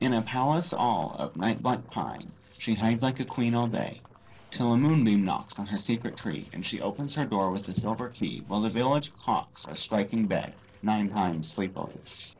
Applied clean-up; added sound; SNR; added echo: neural separator model SepFormer DNS4.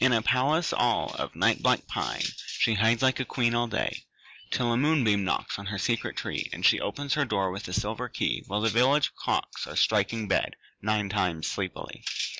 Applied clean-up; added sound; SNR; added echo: none; none; none; none.